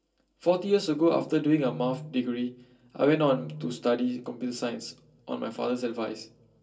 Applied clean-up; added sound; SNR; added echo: none; none; none; reverberation time 0.2 s.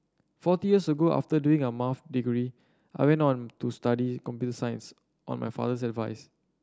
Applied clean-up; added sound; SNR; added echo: none; none; none; none.